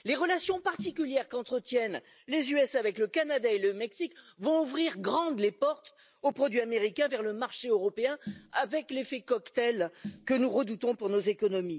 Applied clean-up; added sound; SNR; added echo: none; Snare drum; 19 dB; none.